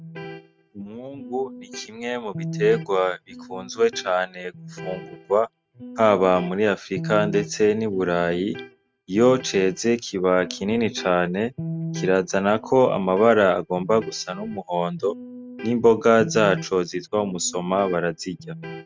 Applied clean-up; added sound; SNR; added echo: neural mask model RNNoise.